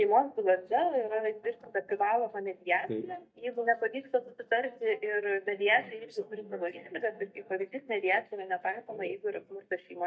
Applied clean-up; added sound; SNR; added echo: neural mask model DeepFilterNet 3.